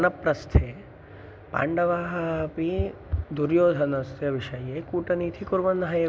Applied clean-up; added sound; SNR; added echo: none; none; none; none.